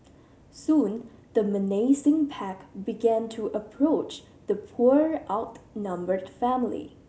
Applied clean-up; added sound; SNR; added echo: none; none; none; none.